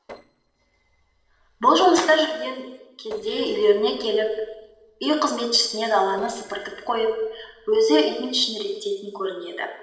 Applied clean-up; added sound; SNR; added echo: neural separator model SepFormer DNS4.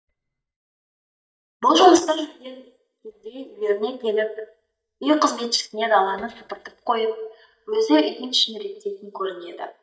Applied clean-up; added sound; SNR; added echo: neural mask model DeepFilterNet 3.